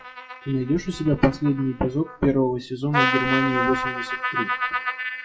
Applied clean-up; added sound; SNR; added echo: classical method WPE with log-MMSE.